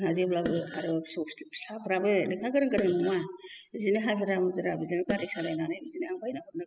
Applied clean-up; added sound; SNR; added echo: classical method spectral subtraction.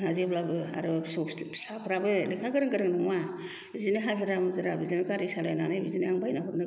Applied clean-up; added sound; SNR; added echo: none; none; none; none.